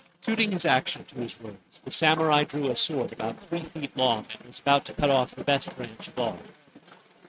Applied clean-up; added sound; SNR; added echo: neural mask model RNNoise.